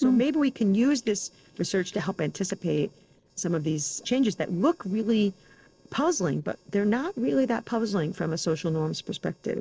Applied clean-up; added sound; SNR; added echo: neural separator model SepFormer DNS4.